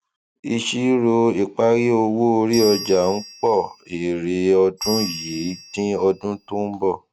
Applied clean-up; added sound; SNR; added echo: none; Bell; 13 dB; none.